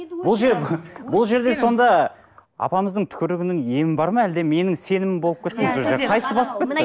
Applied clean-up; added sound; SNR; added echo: none; none; none; none.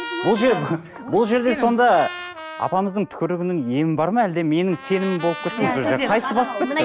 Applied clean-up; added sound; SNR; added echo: none; Trumpet; 15 dB; none.